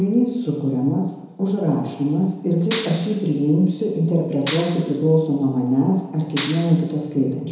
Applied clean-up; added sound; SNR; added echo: none; Clapping; 10 dB; reverberation time 1.0 s.